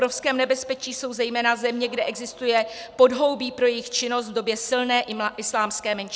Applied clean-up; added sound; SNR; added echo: none; none; none; none.